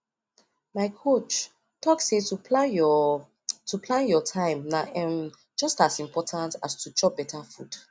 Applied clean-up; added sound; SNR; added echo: none; none; none; none.